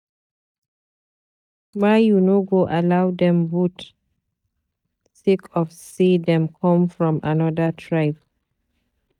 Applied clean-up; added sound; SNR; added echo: neural mask model DeepFilterNet 3.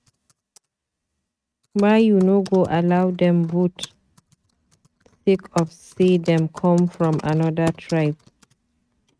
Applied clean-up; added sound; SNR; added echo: neural mask model RNNoise.